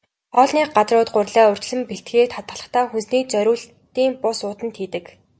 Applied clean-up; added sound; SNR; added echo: none; none; none; none.